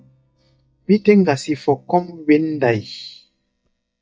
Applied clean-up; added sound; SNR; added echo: neural mask model DeepFilterNet 3.